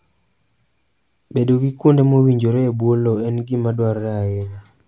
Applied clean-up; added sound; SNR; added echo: none; none; none; none.